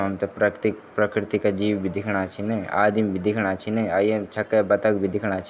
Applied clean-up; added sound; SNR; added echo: none; none; none; none.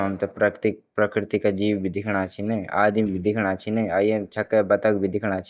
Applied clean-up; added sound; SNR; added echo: neural mask model DeepFilterNet 3.